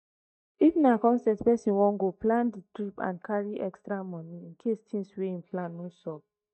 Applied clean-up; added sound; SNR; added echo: neural mask model DeepFilterNet 3.